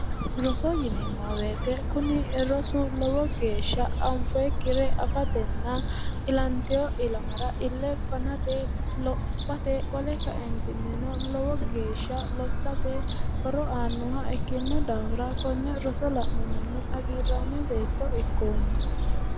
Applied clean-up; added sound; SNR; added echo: none; Gull, seagull / Fowl; -4 dB; none.